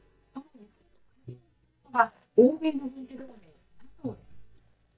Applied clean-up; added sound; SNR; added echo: neural mask model DeepFilterNet 3.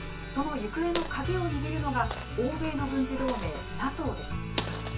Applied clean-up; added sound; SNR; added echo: none; Coin (dropping); 11 dB; reverberation time 0.2 s.